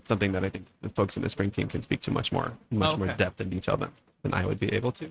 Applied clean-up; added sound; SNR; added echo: neural mask model RNNoise.